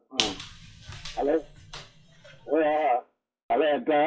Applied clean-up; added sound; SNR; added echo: classical method WPE with log-MMSE.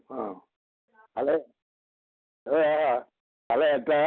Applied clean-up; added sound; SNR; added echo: none; none; none; none.